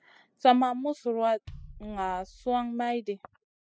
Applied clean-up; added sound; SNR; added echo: classical method spectral subtraction.